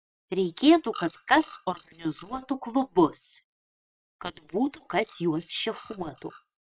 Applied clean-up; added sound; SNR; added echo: neural separator model SepFormer WHAM!.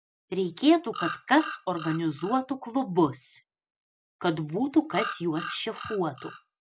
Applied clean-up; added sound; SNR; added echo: none; Bird vocalization, bird call, bird song; 11 dB; none.